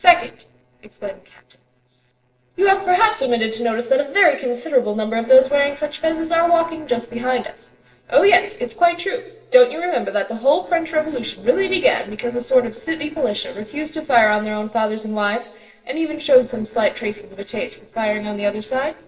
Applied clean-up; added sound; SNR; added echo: neural separator model SepFormer DNS4.